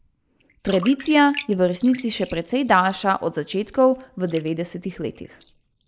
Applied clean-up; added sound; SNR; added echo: neural mask model Resemble Enhance denoiser.